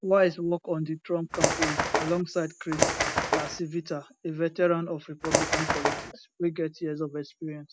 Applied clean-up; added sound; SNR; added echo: none; Bird; -3 dB; none.